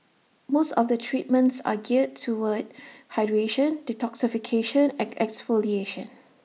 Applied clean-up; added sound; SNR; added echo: none; none; none; none.